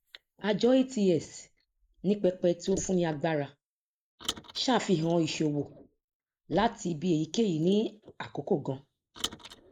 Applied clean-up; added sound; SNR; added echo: neural mask model Resemble Enhance denoiser.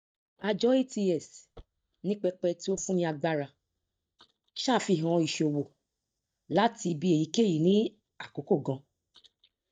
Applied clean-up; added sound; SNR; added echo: neural mask model DeepFilterNet 3.